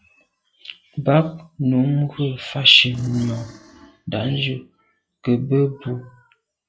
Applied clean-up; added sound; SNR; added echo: classical method log-MMSE.